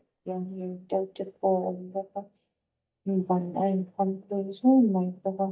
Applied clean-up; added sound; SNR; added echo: neural mask model DeepFilterNet 3.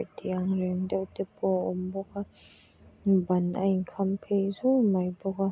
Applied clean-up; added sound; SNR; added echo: none; none; none; none.